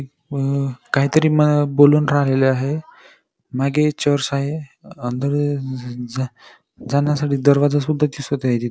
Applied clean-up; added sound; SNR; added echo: none; none; none; none.